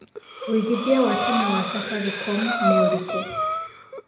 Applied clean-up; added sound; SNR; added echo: none; Breathing; 1 dB; reverberation time 0.8 s.